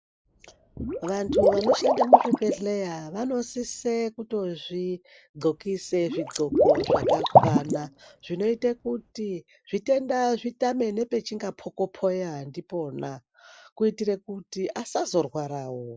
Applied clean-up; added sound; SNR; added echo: neural mask model Resemble Enhance denoiser.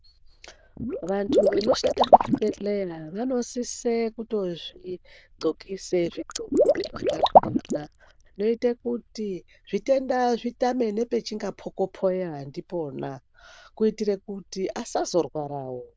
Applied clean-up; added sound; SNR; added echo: neural diffusion model UNIVERSE++.